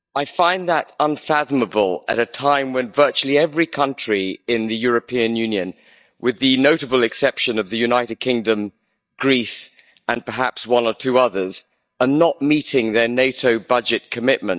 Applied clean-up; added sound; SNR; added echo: neural mask model DeepFilterNet 3.